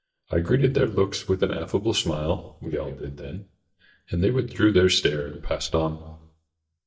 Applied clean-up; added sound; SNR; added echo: neural mask model DeepFilterNet 3.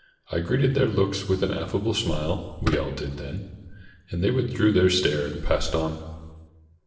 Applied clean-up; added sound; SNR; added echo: neural separator model SepFormer DNS4.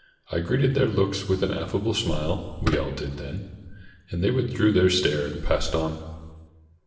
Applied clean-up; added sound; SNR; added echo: none; Fireworks; 8 dB; reverberation time 1.3 s.